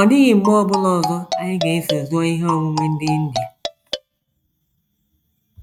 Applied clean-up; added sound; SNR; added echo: neural mask model RNNoise.